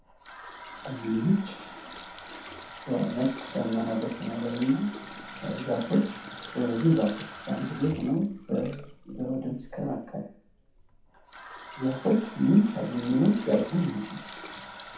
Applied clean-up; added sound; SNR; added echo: none; Water tap, faucet; 14 dB; reverberation time 0.7 s.